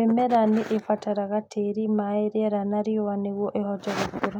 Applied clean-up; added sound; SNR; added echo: none; none; none; none.